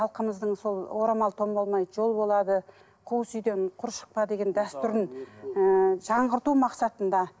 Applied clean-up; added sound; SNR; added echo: none; none; none; none.